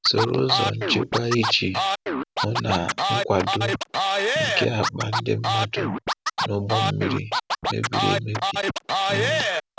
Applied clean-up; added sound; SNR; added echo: none; Scratching (performance technique); 0 dB; none.